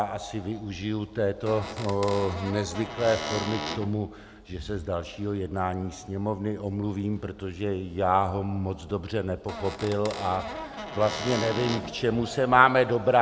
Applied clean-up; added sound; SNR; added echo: none; Squeak / Cupboard open or close; 8 dB; none.